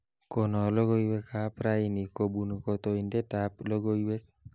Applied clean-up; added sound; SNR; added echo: none; none; none; none.